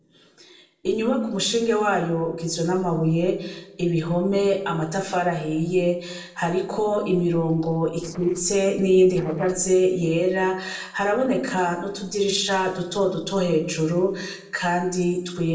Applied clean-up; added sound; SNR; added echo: neural separator model SepFormer DNS4.